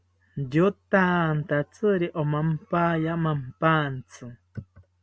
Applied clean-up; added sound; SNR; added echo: none; none; none; none.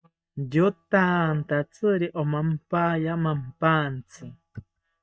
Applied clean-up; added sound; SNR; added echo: neural mask model DeepFilterNet 3.